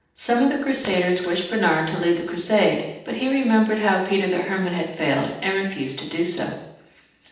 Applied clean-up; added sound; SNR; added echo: neural separator model SepFormer DNS4.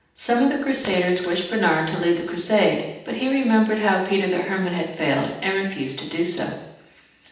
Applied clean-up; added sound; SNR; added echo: none; Fart; 16 dB; reverberation time 0.8 s.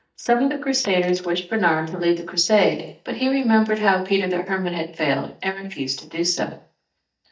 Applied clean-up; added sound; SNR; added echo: neural mask model DeepFilterNet 3.